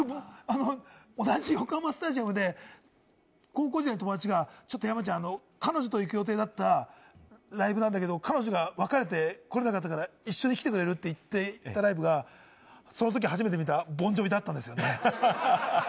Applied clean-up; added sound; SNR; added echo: none; none; none; none.